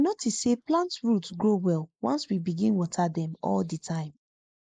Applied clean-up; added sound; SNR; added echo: neural mask model Resemble Enhance denoiser.